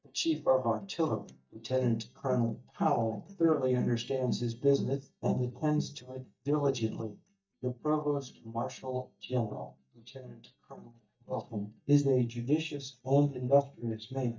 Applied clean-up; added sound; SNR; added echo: neural mask model DeepFilterNet 3.